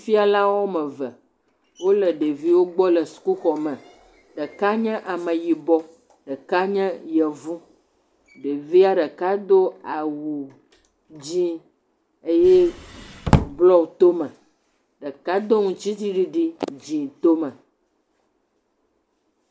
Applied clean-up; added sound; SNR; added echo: none; Drawer open or close; 1 dB; none.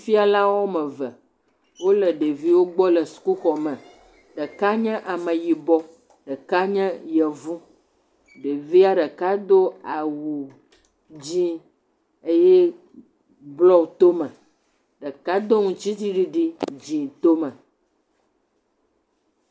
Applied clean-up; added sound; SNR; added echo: none; none; none; none.